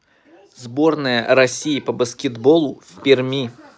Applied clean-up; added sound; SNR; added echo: none; none; none; none.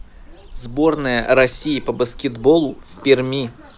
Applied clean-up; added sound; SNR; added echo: none; Cricket / Bird; 18 dB; none.